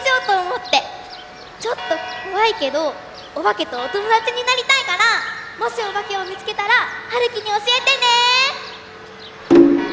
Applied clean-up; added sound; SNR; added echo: none; Church bell; 16 dB; none.